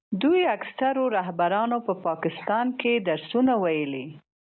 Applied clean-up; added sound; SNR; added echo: none; none; none; none.